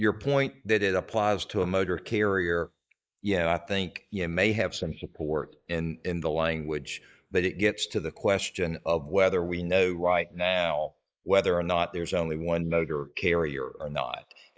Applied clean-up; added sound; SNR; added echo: neural mask model Resemble Enhance denoiser.